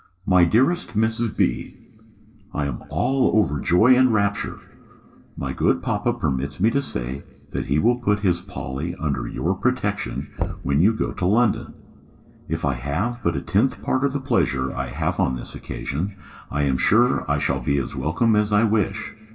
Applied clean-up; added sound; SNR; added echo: neural separator model SepFormer DNS4.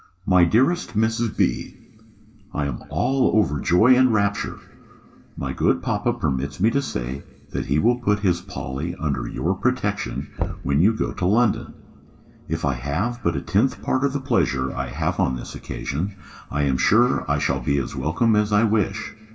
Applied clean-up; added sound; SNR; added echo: none; Knock / Wood; 11 dB; reverberation time 2.7 s.